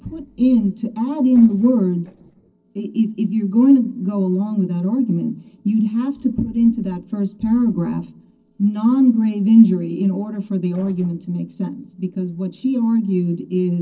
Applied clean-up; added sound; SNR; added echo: neural separator model SepFormer DNS4.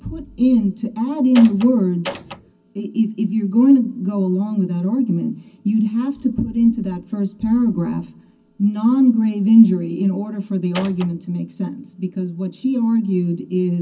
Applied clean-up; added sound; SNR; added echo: none; Door; 12 dB; reverberation time 0.4 s.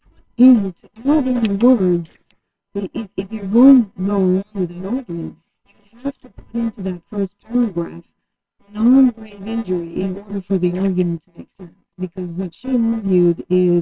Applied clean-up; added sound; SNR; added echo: neural separator model SepFormer WHAMR!.